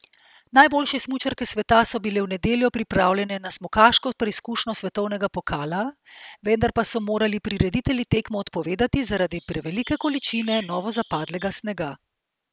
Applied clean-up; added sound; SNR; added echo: none; Chirp, tweet; 17 dB; none.